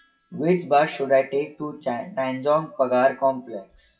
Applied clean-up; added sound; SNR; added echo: classical method WPE with log-MMSE.